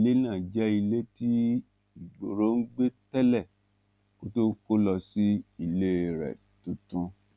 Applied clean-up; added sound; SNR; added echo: none; none; none; none.